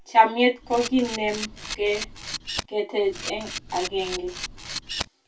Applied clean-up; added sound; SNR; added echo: none; Camera; 9 dB; reverberation time 0.2 s.